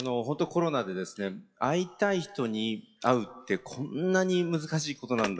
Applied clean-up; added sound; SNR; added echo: classical method log-MMSE.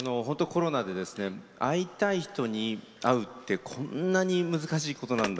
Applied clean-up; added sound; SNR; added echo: none; Telephone; 18 dB; none.